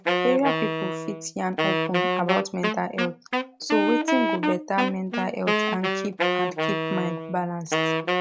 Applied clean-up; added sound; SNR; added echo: none; Wind instrument, woodwind instrument; -2 dB; none.